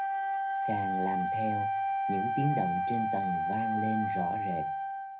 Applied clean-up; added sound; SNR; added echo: none; Wind instrument, woodwind instrument; -5 dB; reverberation time 0.4 s.